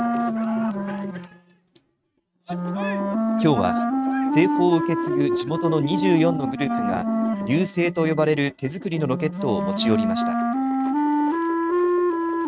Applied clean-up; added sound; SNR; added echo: neural mask model RNNoise.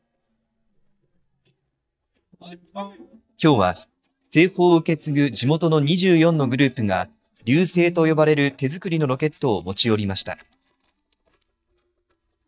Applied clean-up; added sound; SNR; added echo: neural mask model DeepFilterNet 3.